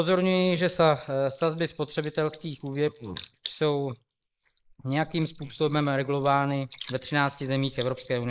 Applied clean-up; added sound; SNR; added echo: neural mask model Resemble Enhance denoiser.